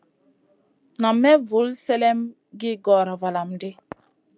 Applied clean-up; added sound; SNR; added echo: none; none; none; none.